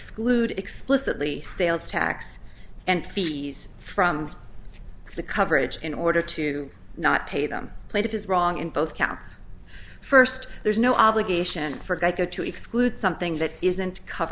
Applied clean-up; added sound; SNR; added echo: none; none; none; none.